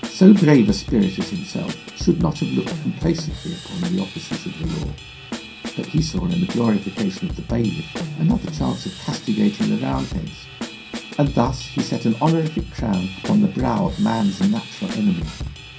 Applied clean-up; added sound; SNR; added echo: none; Drum / Drum kit; 11 dB; reverberation time 0.3 s.